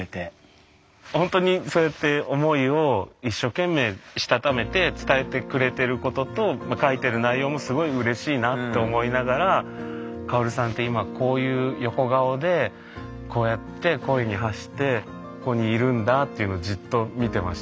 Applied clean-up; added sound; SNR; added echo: none; none; none; none.